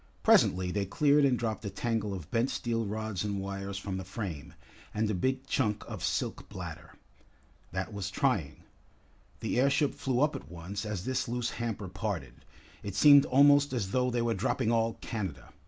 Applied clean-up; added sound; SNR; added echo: none; none; none; none.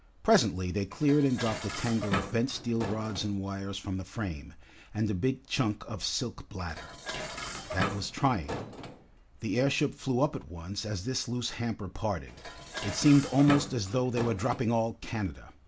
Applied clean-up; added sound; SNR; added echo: none; Dishes, pots, and pans; 11 dB; none.